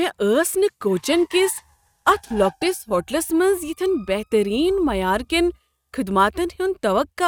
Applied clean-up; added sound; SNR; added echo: neural mask model RNNoise.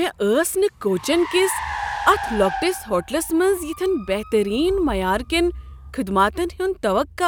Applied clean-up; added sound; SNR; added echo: none; Car; 12 dB; none.